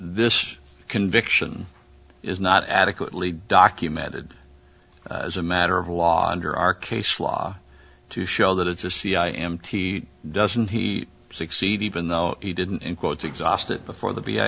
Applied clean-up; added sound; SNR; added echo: none; none; none; none.